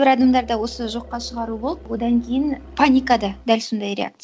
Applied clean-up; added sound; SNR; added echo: none; Musical instrument; 19 dB; none.